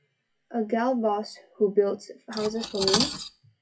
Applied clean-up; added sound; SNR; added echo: classical method WPE with log-MMSE.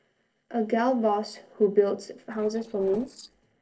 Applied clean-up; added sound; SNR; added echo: neural separator model SepFormer DNS4.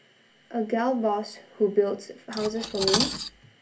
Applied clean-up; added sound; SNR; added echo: none; Cutlery, silverware; 6 dB; reverberation time 0.3 s.